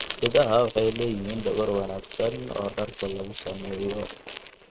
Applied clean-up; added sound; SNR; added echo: neural mask model RNNoise.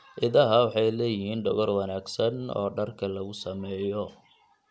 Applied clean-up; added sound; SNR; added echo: none; none; none; none.